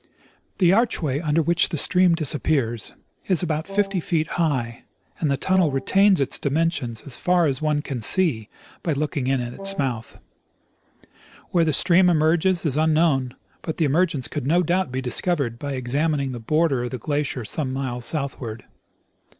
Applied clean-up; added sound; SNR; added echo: none; Wind instrument, woodwind instrument; 14 dB; none.